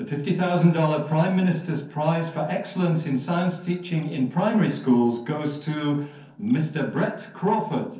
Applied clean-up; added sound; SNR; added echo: neural separator model SepFormer DNS4.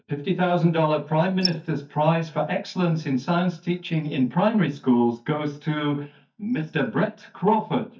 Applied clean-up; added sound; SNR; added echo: neural mask model DeepFilterNet 3.